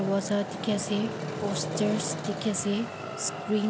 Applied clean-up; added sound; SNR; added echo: none; Traffic noise, roadway noise; 5 dB; none.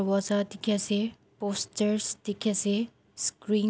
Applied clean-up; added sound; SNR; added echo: none; none; none; none.